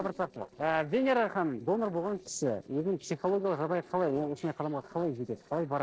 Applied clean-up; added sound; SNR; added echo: neural separator model SepFormer DNS4.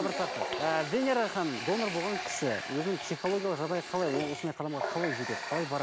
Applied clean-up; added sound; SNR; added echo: none; Water tap, faucet; 6 dB; none.